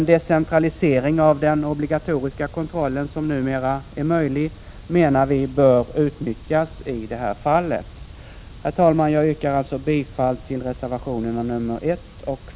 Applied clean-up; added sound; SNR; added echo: none; none; none; none.